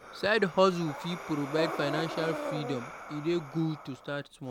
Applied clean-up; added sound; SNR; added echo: none; Breathing; 8 dB; none.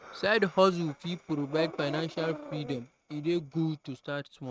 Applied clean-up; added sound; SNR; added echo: neural mask model RNNoise.